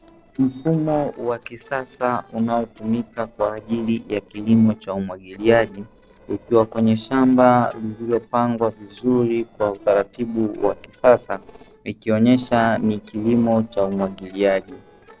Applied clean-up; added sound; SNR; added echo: neural separator model SepFormer DNS4.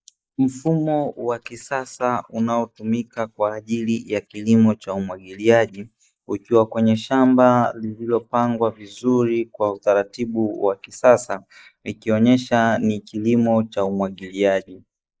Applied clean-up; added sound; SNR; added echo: neural mask model Resemble Enhance denoiser.